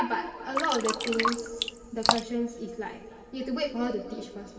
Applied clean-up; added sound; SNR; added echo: none; Drip; -1 dB; reverberation time 2.7 s.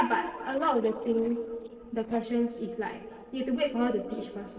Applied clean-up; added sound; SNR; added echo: neural separator model SepFormer DNS4.